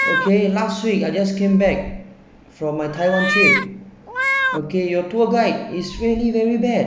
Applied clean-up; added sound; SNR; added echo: none; Meow; 5 dB; none.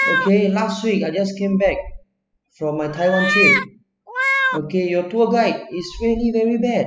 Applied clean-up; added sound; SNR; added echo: classical method spectral subtraction.